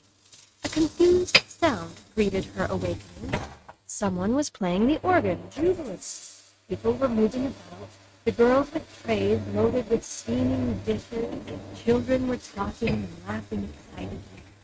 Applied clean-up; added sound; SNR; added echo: neural mask model RNNoise.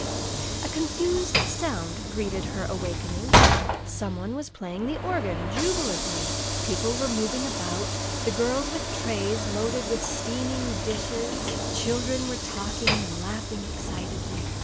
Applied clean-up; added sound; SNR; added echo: none; Sliding door / Train; -3 dB; none.